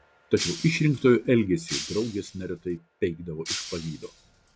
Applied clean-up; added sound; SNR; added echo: none; Shatter; 11 dB; none.